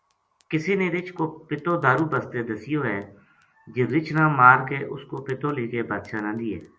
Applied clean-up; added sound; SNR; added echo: none; none; none; none.